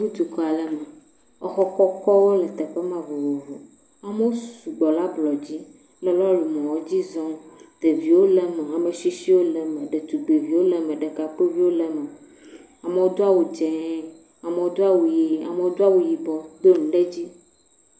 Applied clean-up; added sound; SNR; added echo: none; none; none; none.